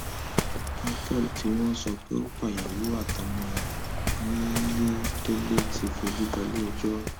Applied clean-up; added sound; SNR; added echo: none; Waves, surf; 1 dB; none.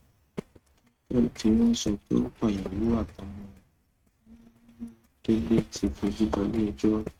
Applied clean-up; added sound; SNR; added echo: neural mask model RNNoise.